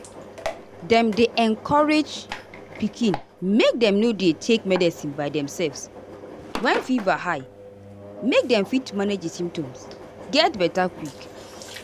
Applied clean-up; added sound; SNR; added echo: none; Engine; 15 dB; none.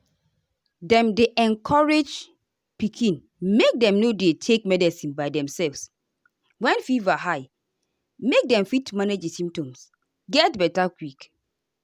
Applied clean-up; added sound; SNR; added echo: none; none; none; none.